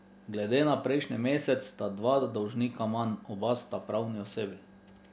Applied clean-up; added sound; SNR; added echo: none; none; none; none.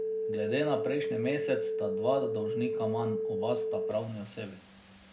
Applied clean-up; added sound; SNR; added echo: none; Telephone; -1 dB; reverberation time 0.3 s.